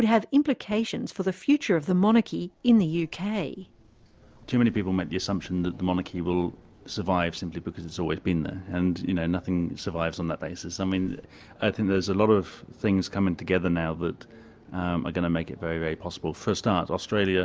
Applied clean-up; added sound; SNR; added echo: none; none; none; none.